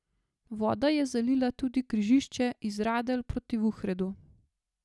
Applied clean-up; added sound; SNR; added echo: none; none; none; none.